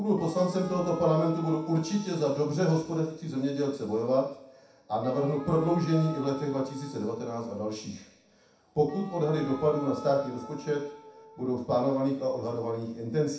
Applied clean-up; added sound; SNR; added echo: none; Wind instrument, woodwind instrument; 16 dB; reverberation time 0.7 s.